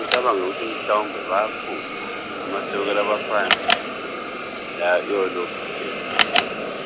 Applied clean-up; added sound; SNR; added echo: none; Camera + Hiss; 0 dB; none.